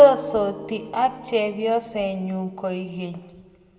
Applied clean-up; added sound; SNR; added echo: none; Acoustic guitar; 20 dB; reverberation time 1.5 s.